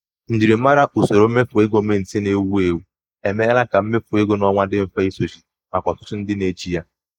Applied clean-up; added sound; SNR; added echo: neural mask model Resemble Enhance denoiser.